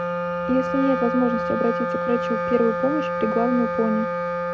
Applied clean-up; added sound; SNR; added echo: none; Wind instrument, woodwind instrument; 1 dB; none.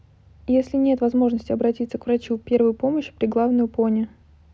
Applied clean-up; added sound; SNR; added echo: none; none; none; none.